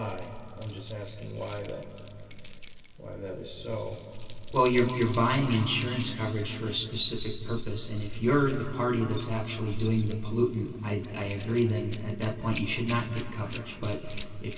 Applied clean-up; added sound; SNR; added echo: none; Keys jangling; 6 dB; reverberation time 2.5 s.